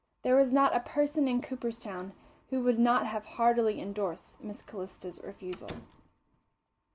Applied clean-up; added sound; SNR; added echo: none; Slam; 18 dB; none.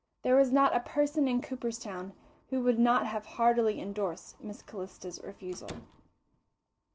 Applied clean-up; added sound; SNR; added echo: neural separator model SepFormer DNS4.